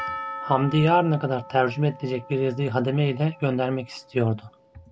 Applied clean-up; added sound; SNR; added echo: none; Percussion; 15 dB; none.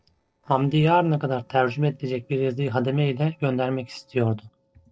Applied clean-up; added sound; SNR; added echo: neural separator model SepFormer DNS4.